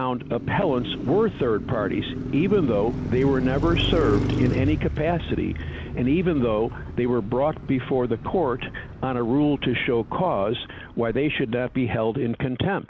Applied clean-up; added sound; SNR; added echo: none; Car passing by; 7 dB; none.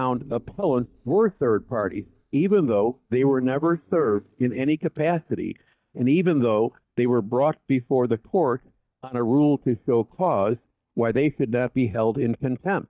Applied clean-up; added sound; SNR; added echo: neural mask model DeepFilterNet 3.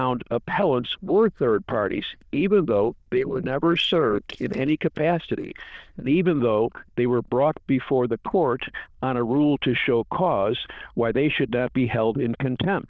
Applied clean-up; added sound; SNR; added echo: neural diffusion model UNIVERSE++.